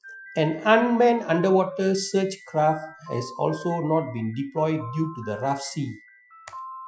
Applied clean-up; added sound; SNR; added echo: classical method Wiener filter.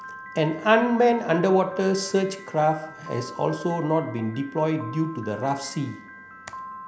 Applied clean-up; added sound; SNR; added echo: none; Piano; 17 dB; none.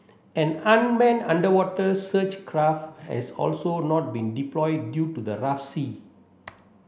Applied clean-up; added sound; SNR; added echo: none; none; none; none.